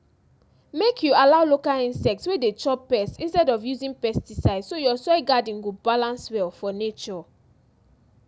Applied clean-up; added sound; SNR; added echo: none; none; none; none.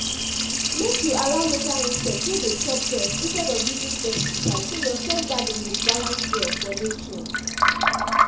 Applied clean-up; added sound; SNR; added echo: none; Liquid; -4 dB; reverberation time 0.6 s.